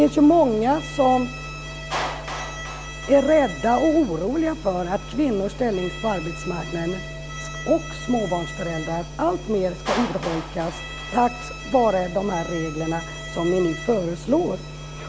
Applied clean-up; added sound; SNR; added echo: none; Clapping + Bowed string instrument; 13 dB; none.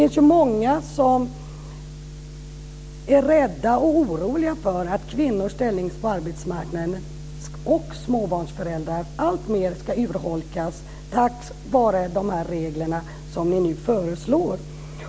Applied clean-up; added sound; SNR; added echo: none; none; none; none.